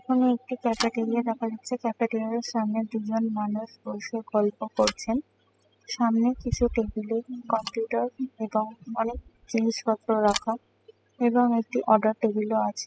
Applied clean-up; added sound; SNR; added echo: classical method spectral subtraction.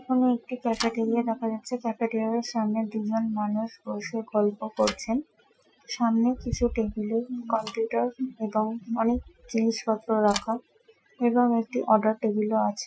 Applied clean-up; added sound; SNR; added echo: classical method Wiener filter.